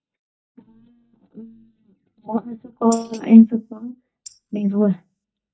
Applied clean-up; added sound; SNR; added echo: neural mask model DeepFilterNet 3.